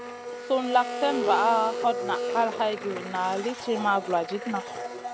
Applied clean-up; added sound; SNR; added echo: none; Domestic sounds, home sounds; 6 dB; none.